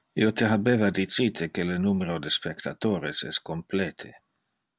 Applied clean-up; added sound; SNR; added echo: none; none; none; none.